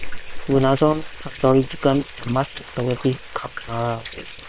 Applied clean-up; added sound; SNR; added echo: neural separator model SepFormer WHAM!.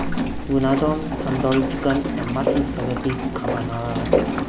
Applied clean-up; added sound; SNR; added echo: none; Rain; 0 dB; none.